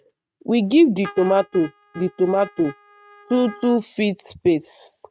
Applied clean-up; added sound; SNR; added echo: neural mask model RNNoise.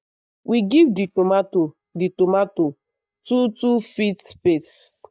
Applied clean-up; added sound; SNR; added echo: neural mask model DeepFilterNet 3.